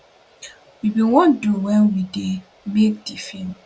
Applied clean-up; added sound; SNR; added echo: none; none; none; none.